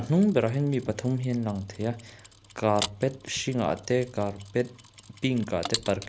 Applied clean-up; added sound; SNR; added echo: none; Mechanisms; 14 dB; none.